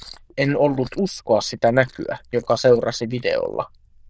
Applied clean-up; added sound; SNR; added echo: neural diffusion model UNIVERSE++.